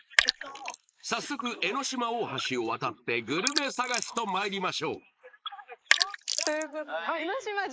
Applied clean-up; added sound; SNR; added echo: neural mask model Resemble Enhance denoiser.